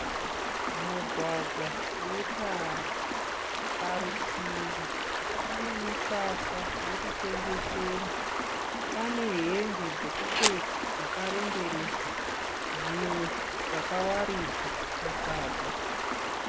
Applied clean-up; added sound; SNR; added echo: none; Stream + Fire; -5 dB; none.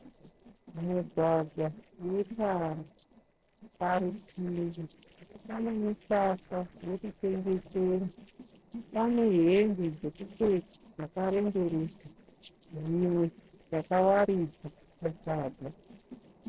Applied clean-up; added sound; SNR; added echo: neural separator model SepFormer DNS4.